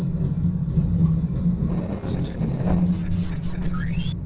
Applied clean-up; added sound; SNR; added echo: neural separator model SepFormer DNS4.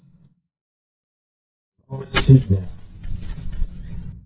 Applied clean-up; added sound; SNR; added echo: neural mask model DeepFilterNet 3.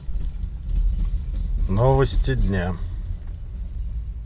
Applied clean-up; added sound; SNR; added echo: none; none; none; none.